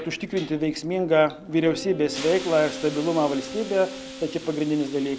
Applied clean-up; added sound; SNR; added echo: none; Wind instrument, woodwind instrument + Hiss; 13 dB; none.